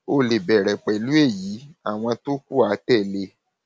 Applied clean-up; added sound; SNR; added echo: none; none; none; none.